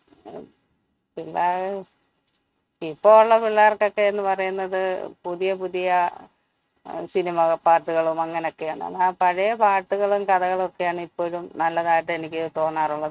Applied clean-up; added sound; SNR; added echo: neural mask model RNNoise.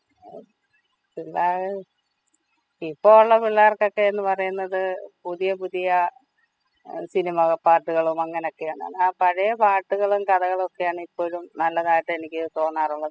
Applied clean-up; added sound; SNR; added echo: classical method spectral subtraction.